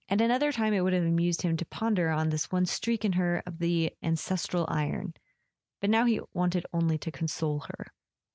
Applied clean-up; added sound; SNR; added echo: none; none; none; none.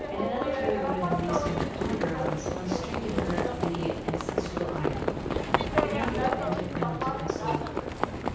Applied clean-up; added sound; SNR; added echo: none; Livestock, farm animals, working animals; -5 dB; reverberation time 0.6 s.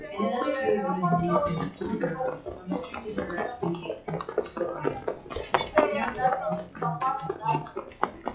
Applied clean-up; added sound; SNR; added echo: classical method WPE with log-MMSE.